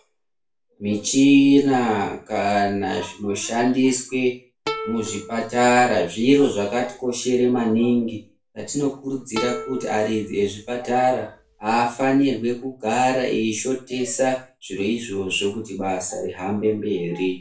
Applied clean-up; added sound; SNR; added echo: none; Plucked string instrument; 14 dB; reverberation time 0.3 s.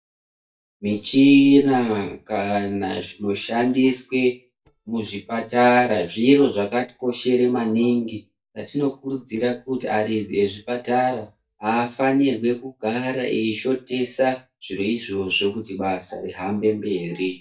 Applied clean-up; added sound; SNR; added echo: neural mask model DeepFilterNet 3.